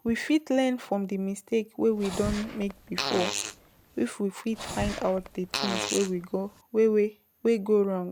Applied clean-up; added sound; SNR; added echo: none; Fart; 7 dB; none.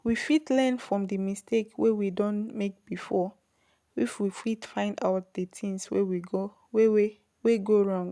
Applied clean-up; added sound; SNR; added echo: none; none; none; none.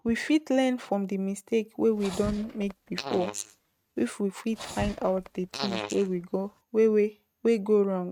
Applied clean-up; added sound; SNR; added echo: neural mask model RNNoise.